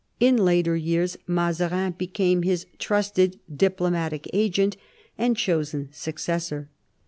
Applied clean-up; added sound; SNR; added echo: none; none; none; none.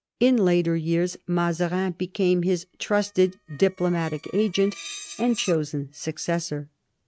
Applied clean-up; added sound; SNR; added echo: neural mask model RNNoise.